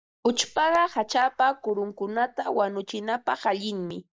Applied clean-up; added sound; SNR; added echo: neural mask model DeepFilterNet 3.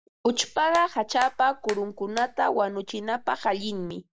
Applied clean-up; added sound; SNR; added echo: none; Hands; 17 dB; none.